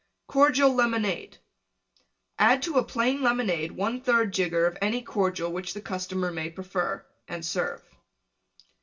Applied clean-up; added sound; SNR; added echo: none; none; none; reverberation time 0.2 s.